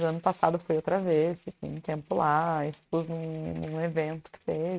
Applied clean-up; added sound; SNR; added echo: neural mask model RNNoise.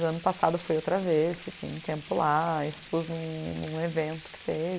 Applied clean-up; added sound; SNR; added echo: none; Water; 19 dB; none.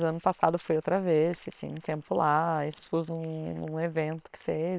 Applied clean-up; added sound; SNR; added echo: neural separator model SepFormer WHAM!.